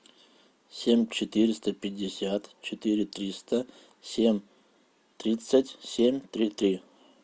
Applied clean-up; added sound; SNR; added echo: none; none; none; none.